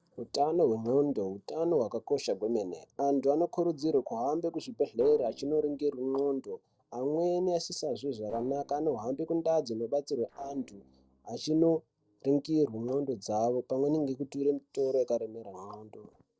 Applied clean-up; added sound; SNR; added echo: neural separator model SepFormer DNS4.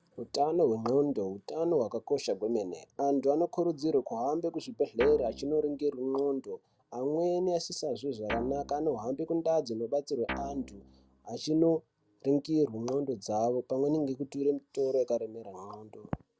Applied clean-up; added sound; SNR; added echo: none; Guitar; 11 dB; none.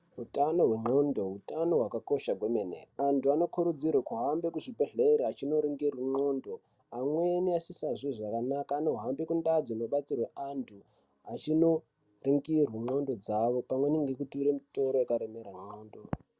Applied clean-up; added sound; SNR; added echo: none; none; none; none.